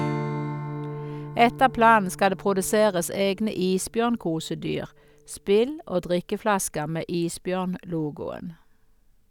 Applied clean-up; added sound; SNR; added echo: none; Strum; 12 dB; none.